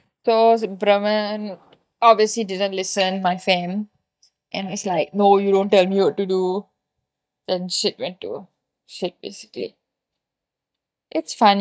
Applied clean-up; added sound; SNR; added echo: neural mask model DeepFilterNet 3.